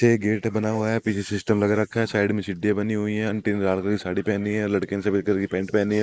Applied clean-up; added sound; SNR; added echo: neural mask model Resemble Enhance denoiser.